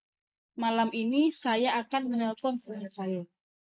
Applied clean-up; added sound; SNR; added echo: neural mask model Resemble Enhance denoiser.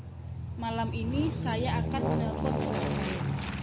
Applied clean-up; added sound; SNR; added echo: none; Aircraft; -5 dB; none.